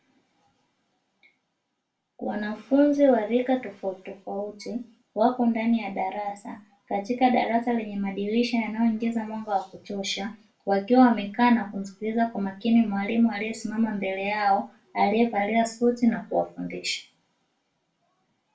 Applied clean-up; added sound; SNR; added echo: none; none; none; reverberation time 0.2 s.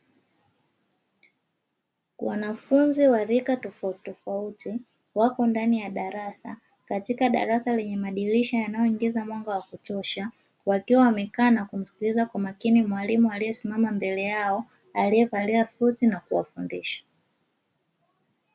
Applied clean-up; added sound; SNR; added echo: none; none; none; none.